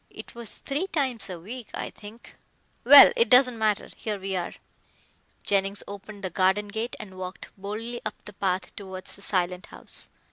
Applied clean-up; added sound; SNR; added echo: none; none; none; none.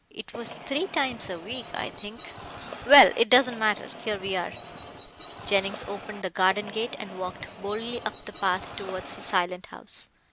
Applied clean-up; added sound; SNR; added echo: none; Bird; 14 dB; none.